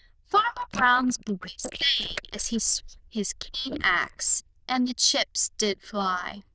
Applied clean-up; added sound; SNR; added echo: neural diffusion model UNIVERSE++.